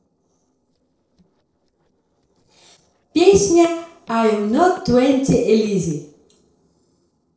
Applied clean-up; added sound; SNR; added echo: neural separator model SepFormer DNS4.